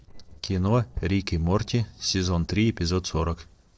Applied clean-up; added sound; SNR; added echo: neural separator model SepFormer DNS4.